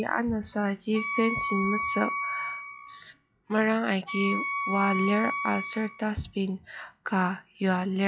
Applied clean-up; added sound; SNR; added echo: classical method log-MMSE.